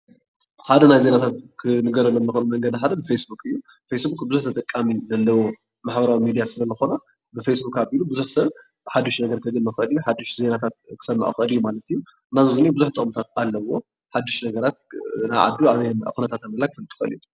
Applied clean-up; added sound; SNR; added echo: none; none; none; none.